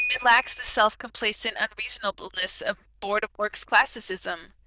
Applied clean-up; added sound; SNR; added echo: neural diffusion model UNIVERSE++.